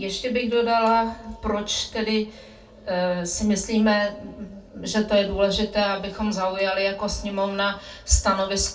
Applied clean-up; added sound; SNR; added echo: none; none; none; reverberation time 0.2 s.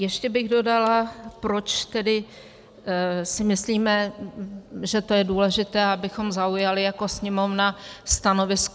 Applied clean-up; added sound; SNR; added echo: none; none; none; none.